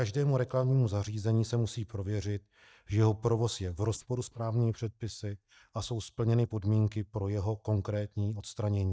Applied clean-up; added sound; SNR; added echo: neural mask model DeepFilterNet 3.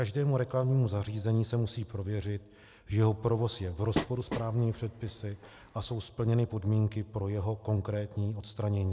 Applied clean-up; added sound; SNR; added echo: none; Train; 8 dB; none.